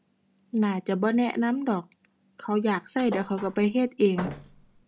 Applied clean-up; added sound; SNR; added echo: none; Thump, thud; 13 dB; none.